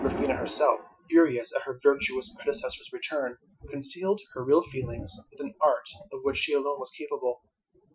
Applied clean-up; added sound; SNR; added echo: classical method Wiener filter.